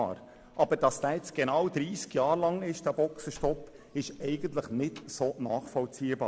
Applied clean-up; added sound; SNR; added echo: none; Slam; 20 dB; none.